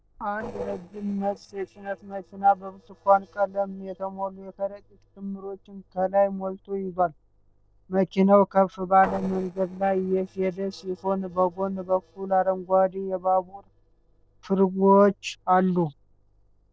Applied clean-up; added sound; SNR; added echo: neural separator model SepFormer DNS4.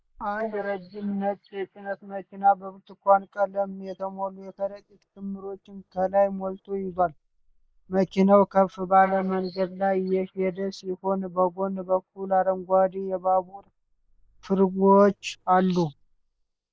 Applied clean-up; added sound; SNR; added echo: neural mask model Resemble Enhance denoiser.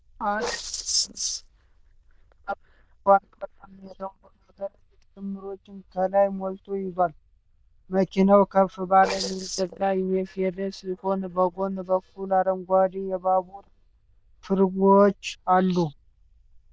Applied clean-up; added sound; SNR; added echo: neural diffusion model UNIVERSE++.